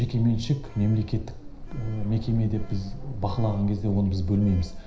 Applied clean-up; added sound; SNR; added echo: none; Sliding door; 8 dB; reverberation time 0.5 s.